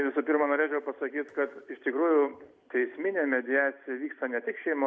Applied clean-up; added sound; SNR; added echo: none; none; none; none.